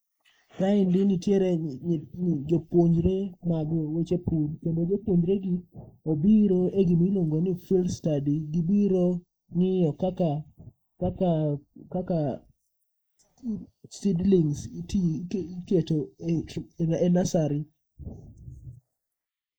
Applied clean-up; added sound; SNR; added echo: neural mask model Resemble Enhance denoiser.